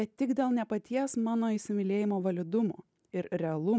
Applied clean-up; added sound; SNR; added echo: none; none; none; none.